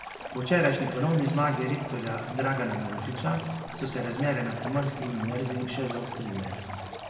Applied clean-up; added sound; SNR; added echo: none; Stream; 10 dB; reverberation time 2.2 s.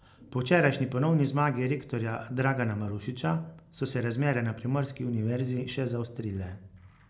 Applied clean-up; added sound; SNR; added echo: none; none; none; none.